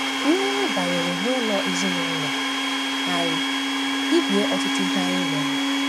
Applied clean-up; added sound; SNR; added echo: none; Domestic sounds, home sounds; -4 dB; none.